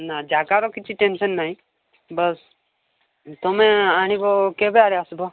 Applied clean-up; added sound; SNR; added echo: none; none; none; none.